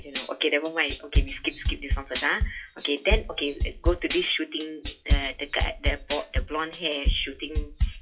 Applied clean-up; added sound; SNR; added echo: classical method WPE with log-MMSE.